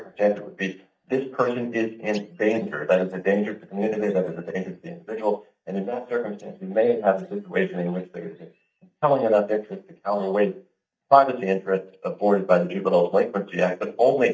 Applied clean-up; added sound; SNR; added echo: neural mask model DeepFilterNet 3.